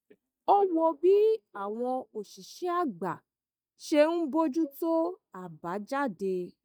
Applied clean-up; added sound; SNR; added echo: neural mask model DeepFilterNet 3.